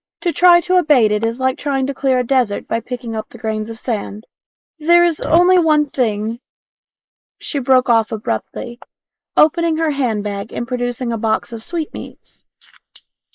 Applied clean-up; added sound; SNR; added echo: neural mask model Resemble Enhance denoiser.